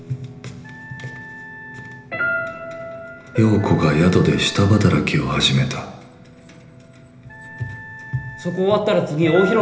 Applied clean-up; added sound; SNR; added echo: none; Wind instrument, woodwind instrument; 20 dB; reverberation time 1.0 s.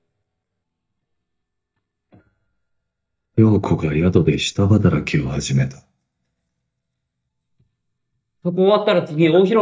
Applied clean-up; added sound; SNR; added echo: neural mask model DeepFilterNet 3.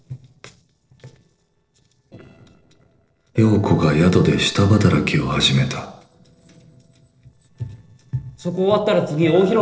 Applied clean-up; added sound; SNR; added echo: neural separator model SepFormer DNS4.